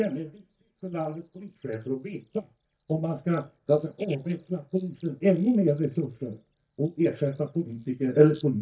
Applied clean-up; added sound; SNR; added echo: neural mask model DeepFilterNet 3.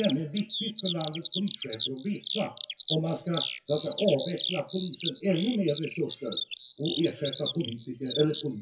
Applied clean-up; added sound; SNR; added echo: classical method WPE with log-MMSE.